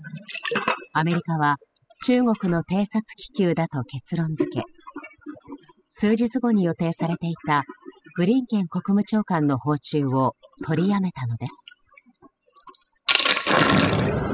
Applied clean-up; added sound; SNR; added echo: classical method spectral subtraction.